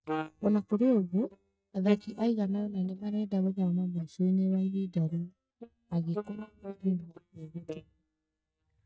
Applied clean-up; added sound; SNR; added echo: neural mask model DeepFilterNet 3.